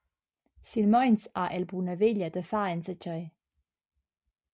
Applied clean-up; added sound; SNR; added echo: none; none; none; none.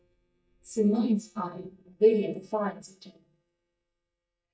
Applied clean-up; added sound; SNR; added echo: neural mask model DeepFilterNet 3.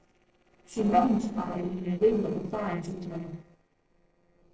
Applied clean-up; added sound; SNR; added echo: neural separator model SepFormer DNS4.